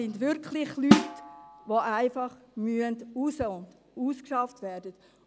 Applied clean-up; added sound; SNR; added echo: none; Snare drum; -2 dB; none.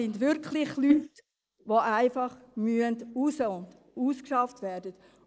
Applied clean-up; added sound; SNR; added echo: neural mask model Resemble Enhance denoiser.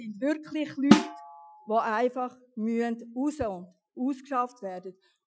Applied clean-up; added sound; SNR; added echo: classical method Wiener filter.